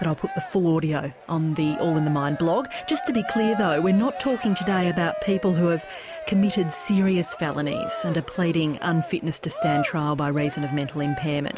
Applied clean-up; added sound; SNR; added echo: none; Cheering; 10 dB; none.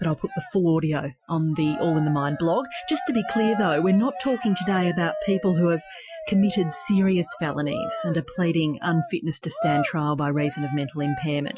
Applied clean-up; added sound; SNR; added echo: classical method Wiener filter.